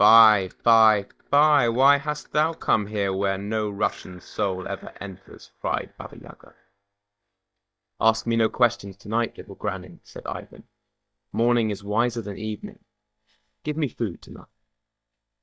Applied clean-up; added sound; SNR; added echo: neural mask model DeepFilterNet 3.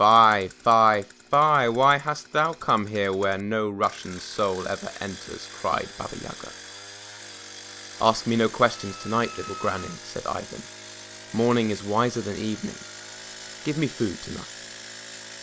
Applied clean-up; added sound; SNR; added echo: none; Engine + Wind instrument, woodwind instrument; 16 dB; none.